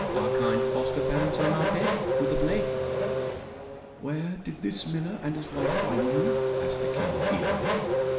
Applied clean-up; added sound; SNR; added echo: none; Race car, auto racing / Accelerating, revving, vroom; -4 dB; reverberation time 0.7 s.